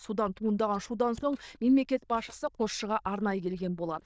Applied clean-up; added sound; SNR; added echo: neural diffusion model UNIVERSE++.